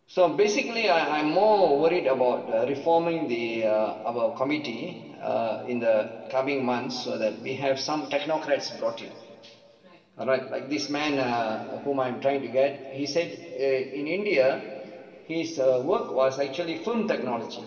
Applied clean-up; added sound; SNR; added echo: none; none; none; reverberation time 2.5 s.